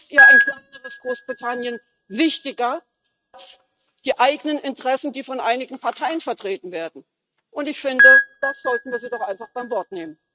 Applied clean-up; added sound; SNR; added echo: neural mask model RNNoise.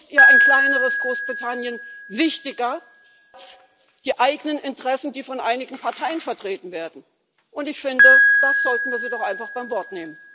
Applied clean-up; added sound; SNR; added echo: none; Piano; -5 dB; none.